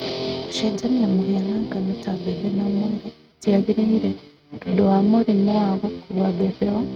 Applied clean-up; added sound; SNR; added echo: neural mask model RNNoise.